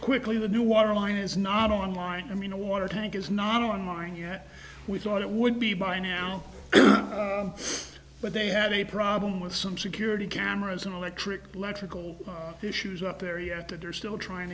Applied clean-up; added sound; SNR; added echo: none; none; none; none.